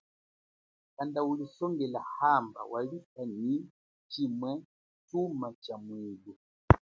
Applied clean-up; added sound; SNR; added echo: none; none; none; none.